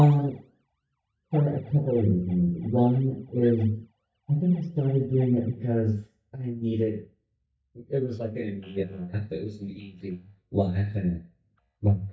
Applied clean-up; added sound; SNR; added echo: neural mask model DeepFilterNet 3.